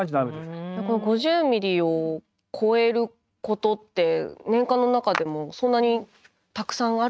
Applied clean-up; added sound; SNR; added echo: neural mask model RNNoise.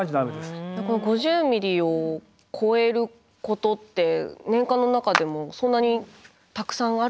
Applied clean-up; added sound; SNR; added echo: none; Clapping; 8 dB; none.